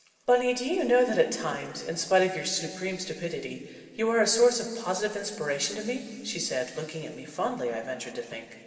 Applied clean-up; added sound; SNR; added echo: none; none; none; reverberation time 2.4 s.